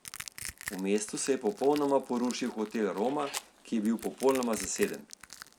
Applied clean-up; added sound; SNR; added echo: none; Crushing + Fire; 14 dB; none.